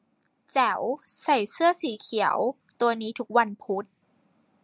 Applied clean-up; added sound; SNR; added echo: none; none; none; none.